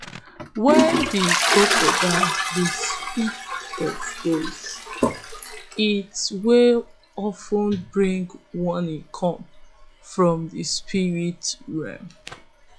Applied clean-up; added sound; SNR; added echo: classical method log-MMSE.